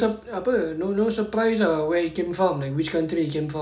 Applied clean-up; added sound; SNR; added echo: none; none; none; none.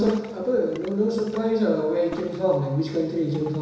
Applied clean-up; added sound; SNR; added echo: none; Ocean; 18 dB; reverberation time 1.0 s.